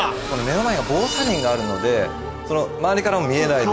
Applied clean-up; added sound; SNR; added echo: none; Tools; 14 dB; none.